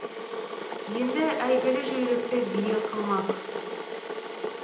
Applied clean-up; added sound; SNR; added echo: none; Boiling / Water; 4 dB; reverberation time 0.8 s.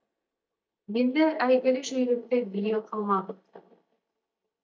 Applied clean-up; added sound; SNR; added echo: neural mask model DeepFilterNet 3.